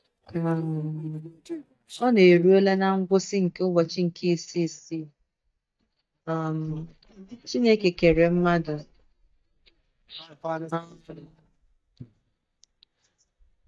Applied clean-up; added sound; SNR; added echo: neural mask model DeepFilterNet 3.